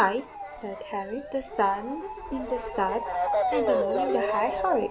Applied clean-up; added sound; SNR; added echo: none; Motor vehicle (road) / Siren; 1 dB; none.